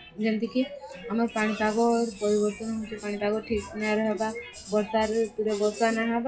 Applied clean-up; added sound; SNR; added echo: classical method WPE with log-MMSE.